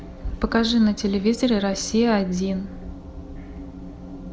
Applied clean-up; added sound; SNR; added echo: none; none; none; none.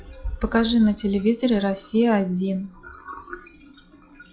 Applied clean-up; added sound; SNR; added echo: classical method log-MMSE.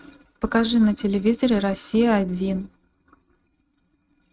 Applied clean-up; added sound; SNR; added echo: neural mask model RNNoise.